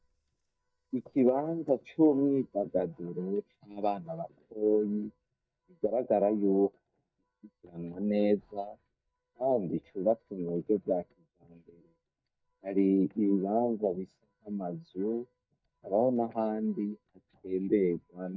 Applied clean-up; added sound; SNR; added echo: neural mask model DeepFilterNet 3.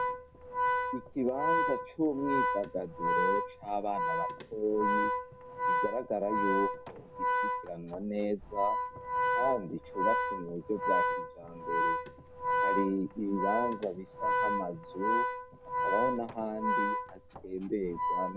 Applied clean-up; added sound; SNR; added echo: none; Organ; -3 dB; none.